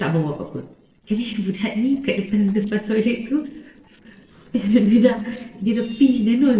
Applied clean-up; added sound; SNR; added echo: neural separator model SepFormer DNS4.